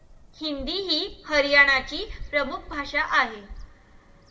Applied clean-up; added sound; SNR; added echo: none; Bird vocalization, bird call, bird song; 16 dB; reverberation time 1.1 s.